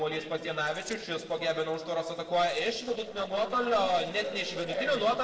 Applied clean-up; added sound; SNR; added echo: neural separator model SepFormer DNS4.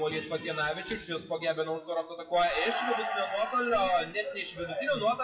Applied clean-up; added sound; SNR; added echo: classical method WPE with log-MMSE.